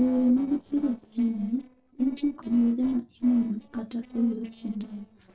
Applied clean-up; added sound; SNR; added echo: neural separator model SepFormer DNS4.